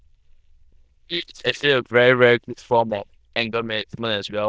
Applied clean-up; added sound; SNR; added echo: neural diffusion model UNIVERSE++.